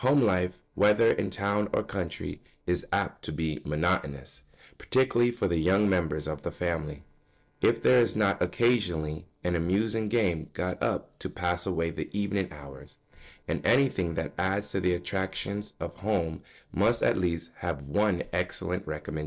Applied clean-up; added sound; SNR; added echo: neural separator model SepFormer DNS4.